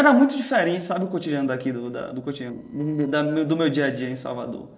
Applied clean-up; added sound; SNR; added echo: neural separator model SepFormer DNS4.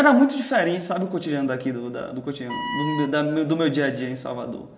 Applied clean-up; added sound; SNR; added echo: none; Wind instrument, woodwind instrument; 10 dB; reverberation time 1.1 s.